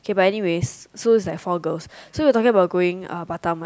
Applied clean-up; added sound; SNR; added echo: none; none; none; none.